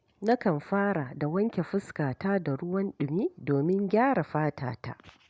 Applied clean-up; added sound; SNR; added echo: none; none; none; none.